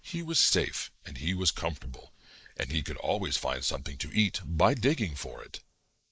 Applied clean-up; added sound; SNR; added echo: neural mask model Resemble Enhance denoiser.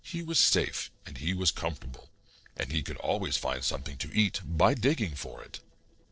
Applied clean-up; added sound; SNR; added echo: neural separator model SepFormer DNS4.